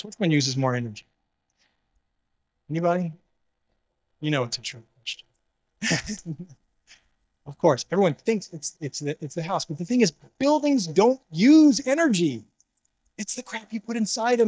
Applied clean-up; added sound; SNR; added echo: neural mask model DeepFilterNet 3.